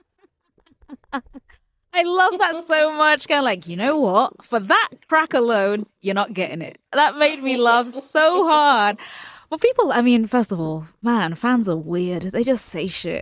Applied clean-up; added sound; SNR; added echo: neural mask model DeepFilterNet 3.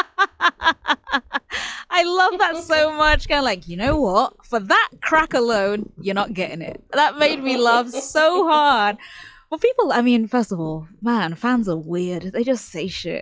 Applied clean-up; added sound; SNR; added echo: classical method log-MMSE.